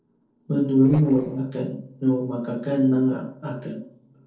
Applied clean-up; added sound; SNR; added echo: neural separator model SepFormer DNS4.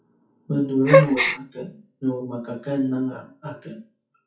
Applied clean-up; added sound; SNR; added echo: classical method WPE with log-MMSE.